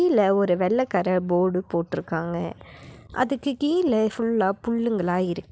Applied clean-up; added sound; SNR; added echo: none; none; none; none.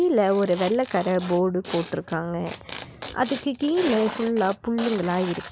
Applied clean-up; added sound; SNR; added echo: none; Tearing; 7 dB; none.